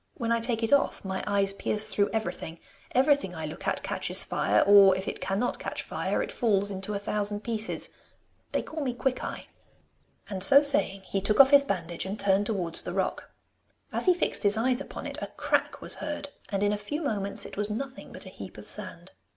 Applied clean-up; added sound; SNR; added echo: none; none; none; none.